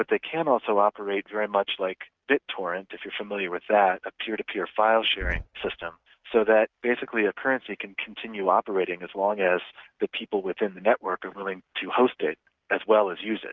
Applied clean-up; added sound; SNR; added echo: neural mask model RNNoise.